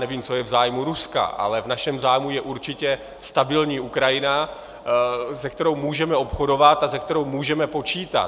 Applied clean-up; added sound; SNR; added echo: none; none; none; none.